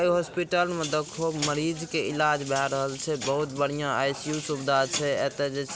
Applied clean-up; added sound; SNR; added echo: none; none; none; none.